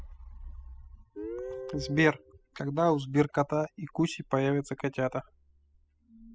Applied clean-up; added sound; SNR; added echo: classical method spectral subtraction.